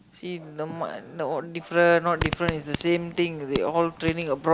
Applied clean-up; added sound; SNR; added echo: none; Fart; 8 dB; none.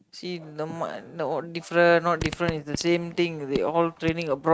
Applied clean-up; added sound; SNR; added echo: neural mask model RNNoise.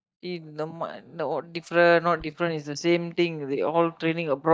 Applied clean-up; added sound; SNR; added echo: neural mask model DeepFilterNet 3.